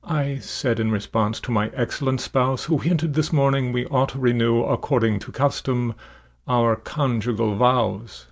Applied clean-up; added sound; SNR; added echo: none; none; none; none.